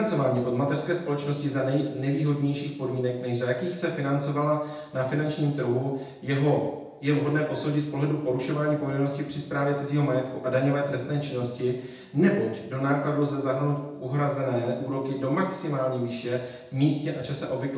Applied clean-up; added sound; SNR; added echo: none; none; none; reverberation time 0.8 s.